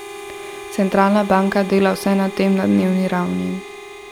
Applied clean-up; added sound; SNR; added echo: none; Harmonica; 14 dB; none.